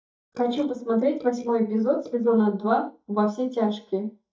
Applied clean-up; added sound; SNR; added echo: neural mask model DeepFilterNet 3.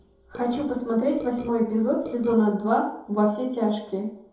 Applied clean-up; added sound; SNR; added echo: none; Burping, eructation; 17 dB; reverberation time 2.6 s.